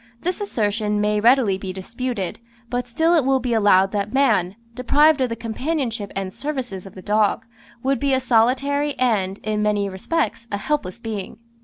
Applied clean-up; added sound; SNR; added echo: none; none; none; none.